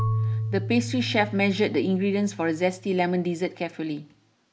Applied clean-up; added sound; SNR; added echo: none; Marimba, xylophone / Wood; 7 dB; none.